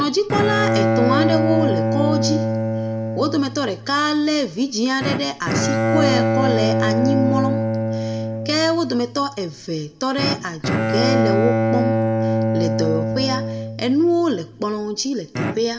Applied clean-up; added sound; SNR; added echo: none; Bowed string instrument; -1 dB; reverberation time 1.8 s.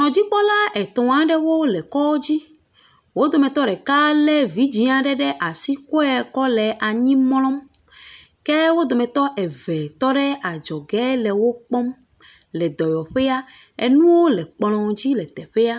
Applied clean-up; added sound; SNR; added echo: none; none; none; none.